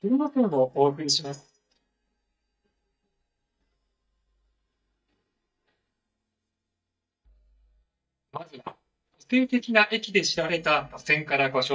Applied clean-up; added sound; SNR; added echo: neural mask model DeepFilterNet 3.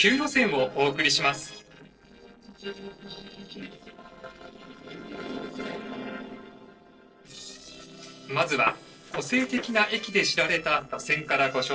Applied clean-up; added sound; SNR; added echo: neural separator model SepFormer DNS4.